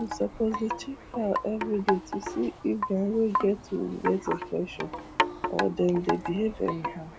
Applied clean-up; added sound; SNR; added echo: none; Wind chime; 5 dB; none.